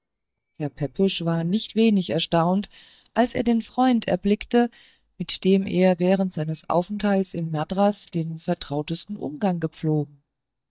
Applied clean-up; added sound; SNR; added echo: neural mask model DeepFilterNet 3.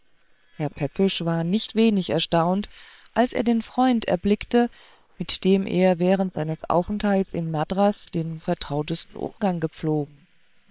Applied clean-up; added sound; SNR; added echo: neural separator model SepFormer WHAM!.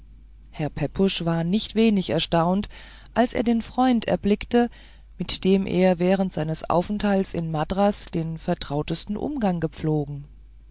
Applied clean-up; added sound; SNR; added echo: none; none; none; none.